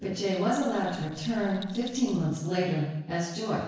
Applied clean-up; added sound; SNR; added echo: neural separator model SepFormer DNS4.